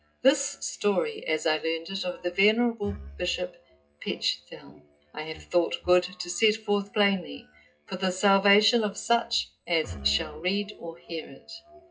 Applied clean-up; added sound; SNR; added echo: classical method WPE with log-MMSE.